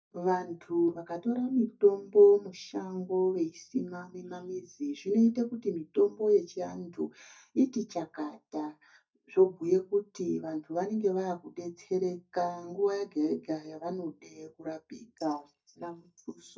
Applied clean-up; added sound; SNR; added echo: neural mask model DeepFilterNet 3.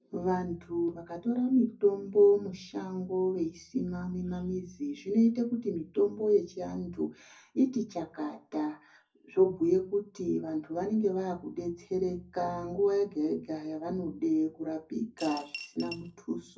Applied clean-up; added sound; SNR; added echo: none; Coin (dropping) / Glass; 14 dB; reverberation time 0.4 s.